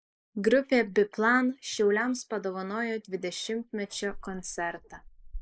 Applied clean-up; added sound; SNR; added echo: neural mask model Resemble Enhance denoiser.